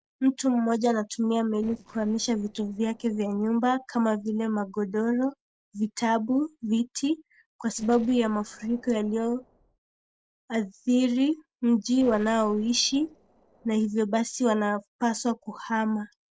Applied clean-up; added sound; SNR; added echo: neural separator model SepFormer DNS4.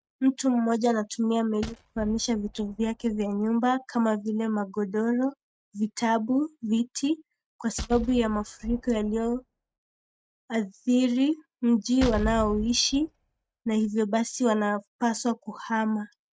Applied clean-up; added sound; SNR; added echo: neural mask model RNNoise.